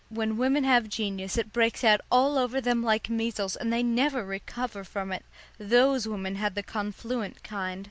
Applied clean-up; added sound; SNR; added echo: none; none; none; none.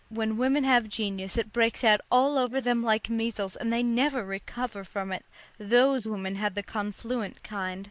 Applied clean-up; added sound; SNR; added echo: neural mask model Resemble Enhance denoiser.